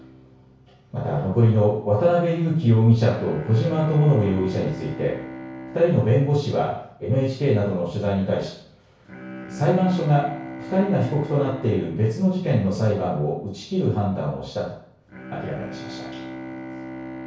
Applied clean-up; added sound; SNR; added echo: none; Bowed string instrument; 16 dB; reverberation time 0.6 s.